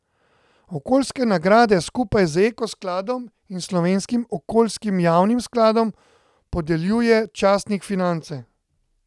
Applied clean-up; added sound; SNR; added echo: none; none; none; none.